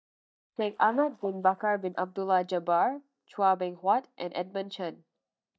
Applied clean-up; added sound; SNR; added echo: neural mask model DeepFilterNet 3.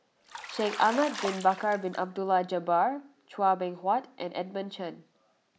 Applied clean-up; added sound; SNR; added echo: none; Bathtub (filling or washing); 11 dB; none.